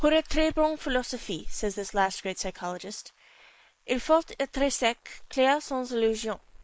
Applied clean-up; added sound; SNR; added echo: neural mask model Resemble Enhance denoiser.